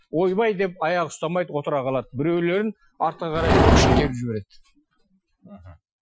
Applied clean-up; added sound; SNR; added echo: classical method Wiener filter.